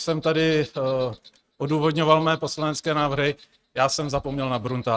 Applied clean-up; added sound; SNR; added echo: neural mask model RNNoise.